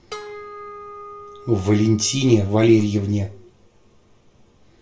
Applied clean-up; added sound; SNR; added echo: none; Harp; 17 dB; reverberation time 0.3 s.